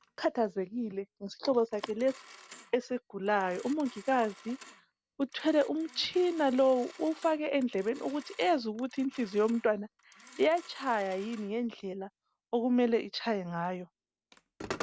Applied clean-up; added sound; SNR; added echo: none; Telephone; 20 dB; none.